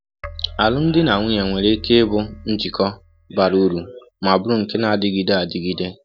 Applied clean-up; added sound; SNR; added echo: none; Keyboard (musical); 18 dB; none.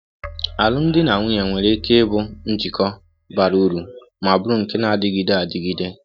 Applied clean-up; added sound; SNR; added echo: neural mask model RNNoise.